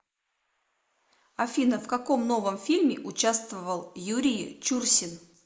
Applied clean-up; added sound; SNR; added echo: neural mask model Resemble Enhance denoiser.